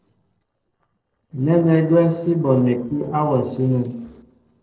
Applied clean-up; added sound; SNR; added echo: neural separator model SepFormer DNS4.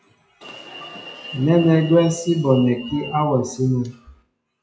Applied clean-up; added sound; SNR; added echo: classical method WPE with log-MMSE.